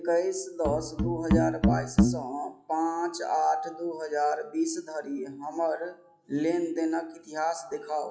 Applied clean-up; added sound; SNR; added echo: classical method log-MMSE.